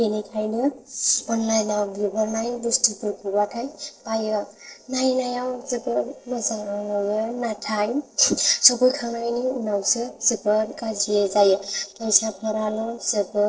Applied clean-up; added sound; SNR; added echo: neural separator model SepFormer DNS4.